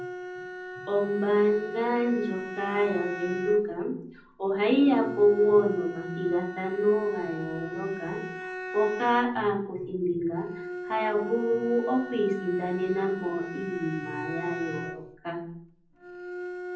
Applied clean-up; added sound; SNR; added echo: none; Bowed string instrument; 11 dB; reverberation time 0.6 s.